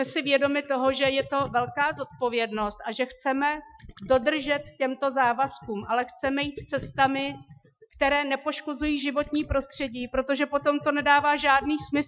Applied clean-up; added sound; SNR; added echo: classical method Wiener filter.